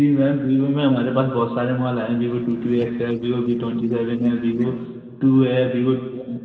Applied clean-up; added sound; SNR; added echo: neural separator model SepFormer DNS4.